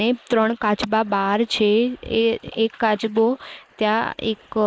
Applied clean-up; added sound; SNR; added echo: neural mask model Resemble Enhance denoiser.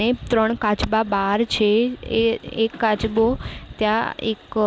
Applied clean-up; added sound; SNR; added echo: none; none; none; none.